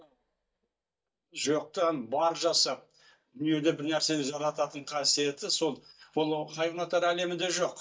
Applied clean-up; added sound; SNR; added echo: neural mask model DeepFilterNet 3.